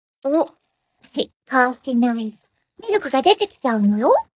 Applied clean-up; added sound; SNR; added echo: neural mask model DeepFilterNet 3.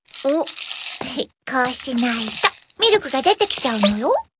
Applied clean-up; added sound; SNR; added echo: none; Rattle / Rattle (instrument); 8 dB; none.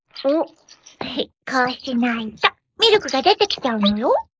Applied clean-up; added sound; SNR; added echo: neural mask model Resemble Enhance denoiser.